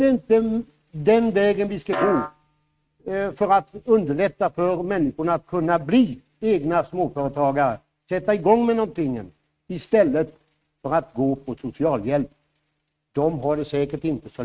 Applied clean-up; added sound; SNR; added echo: neural mask model RNNoise.